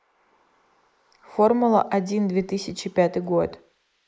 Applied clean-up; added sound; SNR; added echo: neural mask model Resemble Enhance denoiser.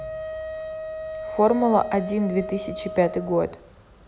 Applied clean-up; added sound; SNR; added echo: none; Wind instrument, woodwind instrument; 9 dB; none.